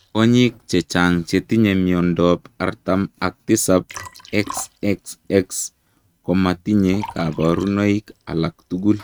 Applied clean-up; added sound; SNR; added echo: neural mask model RNNoise.